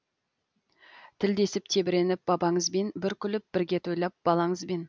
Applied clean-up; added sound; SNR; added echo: none; none; none; none.